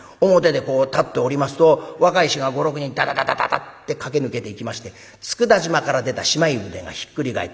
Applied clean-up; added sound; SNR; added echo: none; none; none; none.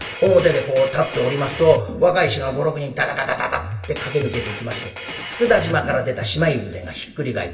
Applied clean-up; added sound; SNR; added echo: none; Drum kit; 11 dB; reverberation time 0.3 s.